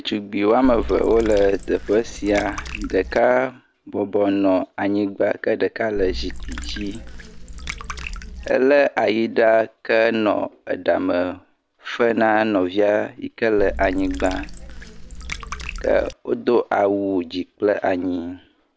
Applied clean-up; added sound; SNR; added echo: none; Water / Liquid; 10 dB; none.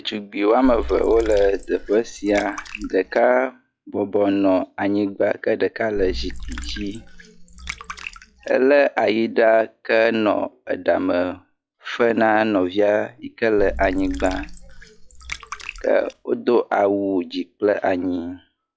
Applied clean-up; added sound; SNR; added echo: classical method log-MMSE.